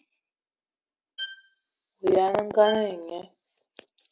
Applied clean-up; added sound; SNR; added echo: none; Bowed string instrument; 13 dB; none.